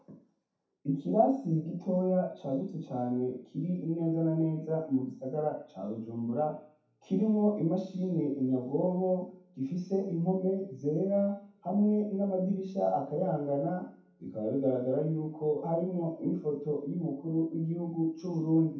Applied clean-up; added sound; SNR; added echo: none; none; none; reverberation time 0.7 s.